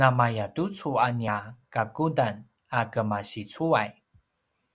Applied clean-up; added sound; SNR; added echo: none; none; none; none.